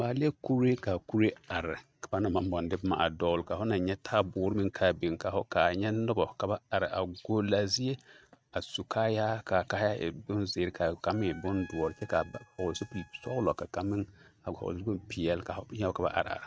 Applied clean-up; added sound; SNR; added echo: neural mask model RNNoise.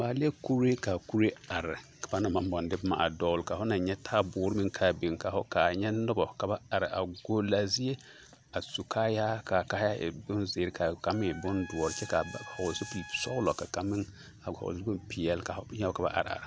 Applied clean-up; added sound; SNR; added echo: none; Trumpet; 17 dB; none.